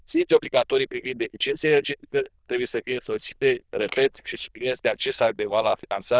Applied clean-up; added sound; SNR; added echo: neural diffusion model UNIVERSE++.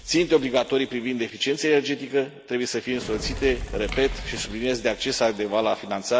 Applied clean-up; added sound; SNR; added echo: none; Fire; 14 dB; none.